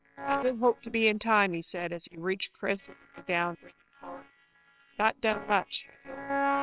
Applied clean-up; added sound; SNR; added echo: neural separator model SepFormer WHAMR!.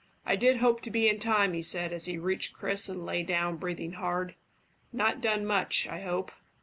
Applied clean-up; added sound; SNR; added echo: none; none; none; none.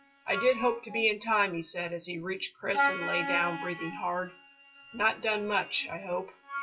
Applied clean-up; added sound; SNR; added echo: classical method WPE with log-MMSE.